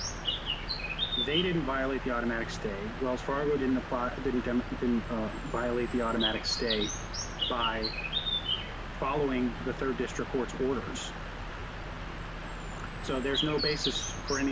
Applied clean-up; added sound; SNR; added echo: none; Bird; 3 dB; none.